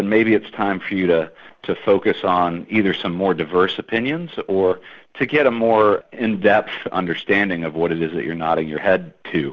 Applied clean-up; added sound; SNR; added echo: none; none; none; none.